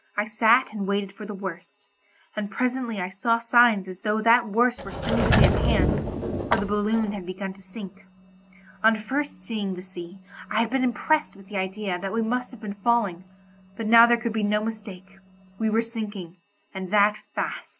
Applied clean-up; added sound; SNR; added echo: none; Sliding door / Wood; -2 dB; none.